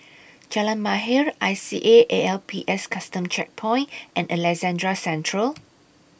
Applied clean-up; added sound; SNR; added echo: none; none; none; none.